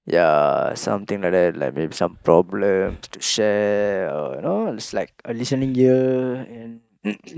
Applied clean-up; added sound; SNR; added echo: neural mask model DeepFilterNet 3.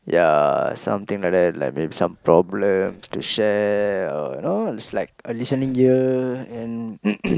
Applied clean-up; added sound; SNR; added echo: neural separator model SepFormer DNS4.